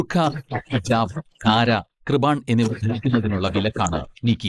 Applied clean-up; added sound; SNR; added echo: neural mask model Resemble Enhance denoiser.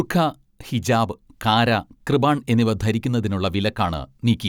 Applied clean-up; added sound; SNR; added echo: none; none; none; none.